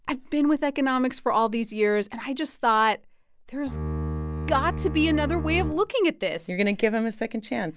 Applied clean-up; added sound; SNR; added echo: none; Bowed string instrument; 5 dB; none.